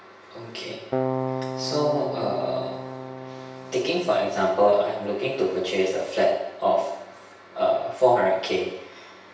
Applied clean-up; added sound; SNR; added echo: none; Keyboard (musical); 6 dB; reverberation time 0.9 s.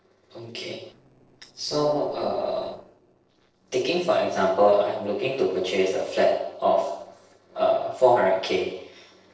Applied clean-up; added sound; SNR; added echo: neural separator model SepFormer DNS4.